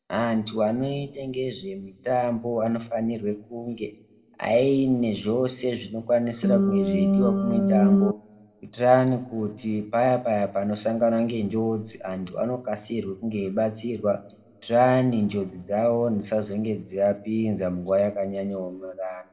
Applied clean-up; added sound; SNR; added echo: none; Organ; -5 dB; reverberation time 0.9 s.